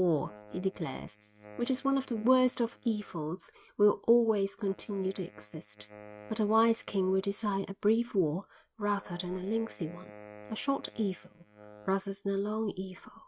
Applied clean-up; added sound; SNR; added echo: neural mask model RNNoise.